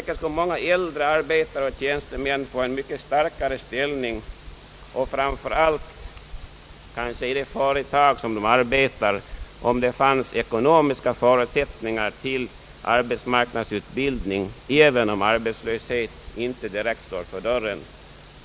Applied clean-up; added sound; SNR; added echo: none; none; none; none.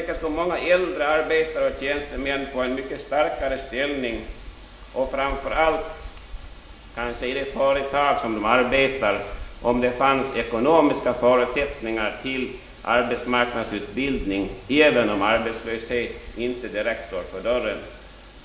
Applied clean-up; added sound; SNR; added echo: none; none; none; reverberation time 0.9 s.